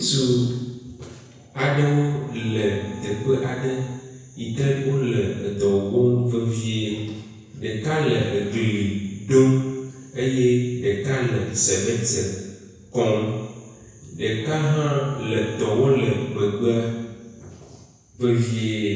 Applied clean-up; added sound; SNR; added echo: none; Bowed string instrument; 16 dB; reverberation time 1.0 s.